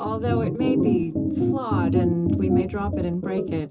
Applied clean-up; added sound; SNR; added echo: none; Organ; -4 dB; reverberation time 0.2 s.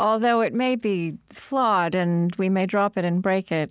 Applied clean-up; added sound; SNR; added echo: none; none; none; none.